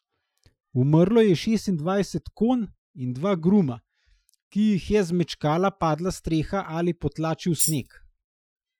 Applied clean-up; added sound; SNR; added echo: classical method Wiener filter.